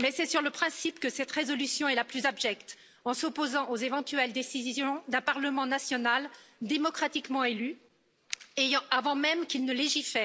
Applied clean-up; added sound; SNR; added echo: none; none; none; none.